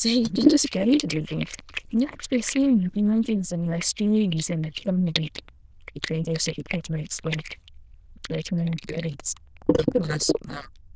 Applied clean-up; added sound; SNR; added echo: neural diffusion model UNIVERSE++.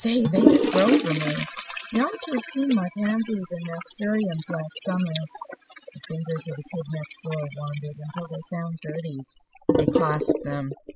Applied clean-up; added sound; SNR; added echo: classical method spectral subtraction.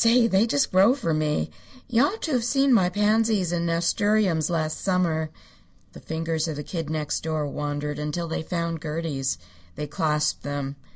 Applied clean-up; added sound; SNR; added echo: none; none; none; none.